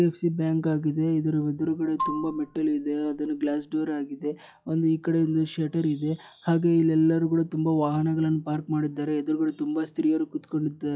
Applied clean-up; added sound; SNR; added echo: classical method log-MMSE.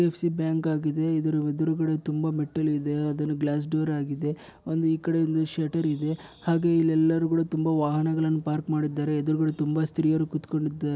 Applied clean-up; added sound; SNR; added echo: none; none; none; none.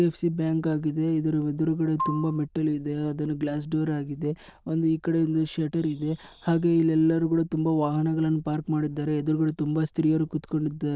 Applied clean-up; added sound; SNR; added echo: neural diffusion model UNIVERSE++.